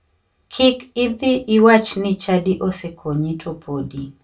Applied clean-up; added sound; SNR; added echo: none; none; none; reverberation time 0.2 s.